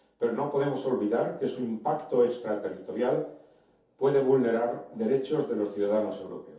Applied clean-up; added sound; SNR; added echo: none; none; none; reverberation time 0.5 s.